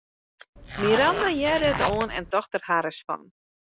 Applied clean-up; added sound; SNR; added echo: none; Zipper (clothing); 4 dB; none.